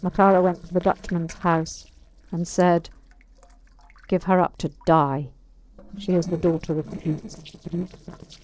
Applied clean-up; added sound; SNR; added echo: neural separator model SepFormer DNS4.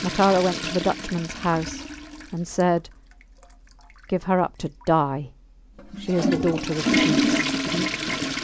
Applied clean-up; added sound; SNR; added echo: none; Toilet flush / Water; 2 dB; none.